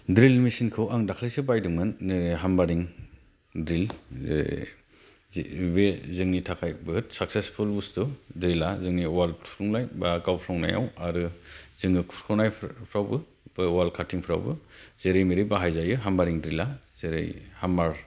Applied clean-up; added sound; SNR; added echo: none; none; none; none.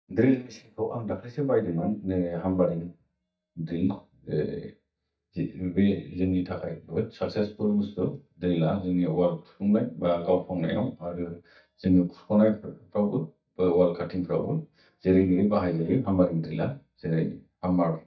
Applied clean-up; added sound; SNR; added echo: neural mask model DeepFilterNet 3.